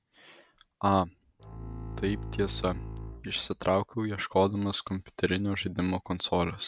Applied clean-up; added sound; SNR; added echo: none; Bowed string instrument; 9 dB; none.